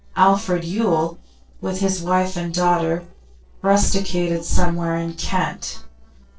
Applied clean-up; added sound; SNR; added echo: neural separator model SepFormer DNS4.